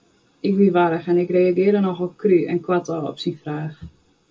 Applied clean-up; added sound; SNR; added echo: none; none; none; reverberation time 0.2 s.